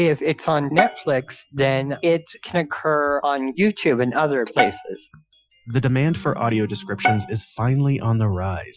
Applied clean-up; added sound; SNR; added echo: classical method Wiener filter.